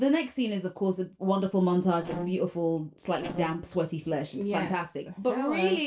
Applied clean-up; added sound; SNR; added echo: neural separator model SepFormer DNS4.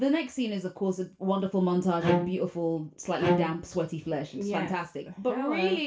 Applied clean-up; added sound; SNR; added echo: none; Bowed string instrument; 2 dB; reverberation time 0.3 s.